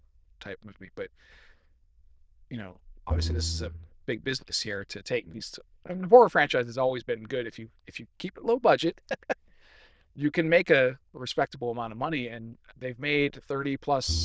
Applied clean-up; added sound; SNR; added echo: neural diffusion model UNIVERSE++.